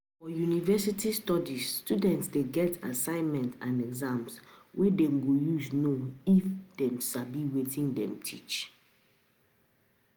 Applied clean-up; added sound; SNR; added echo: none; none; none; none.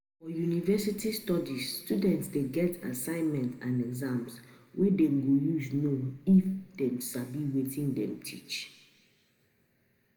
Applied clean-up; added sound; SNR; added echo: none; none; none; reverberation time 0.9 s.